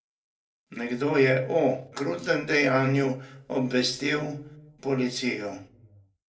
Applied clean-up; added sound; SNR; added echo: none; none; none; reverberation time 0.2 s.